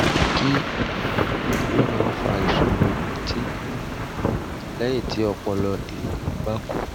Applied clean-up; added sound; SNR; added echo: none; Thunder / Rain; -3 dB; none.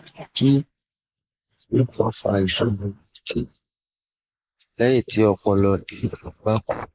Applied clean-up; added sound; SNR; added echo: neural mask model Resemble Enhance denoiser.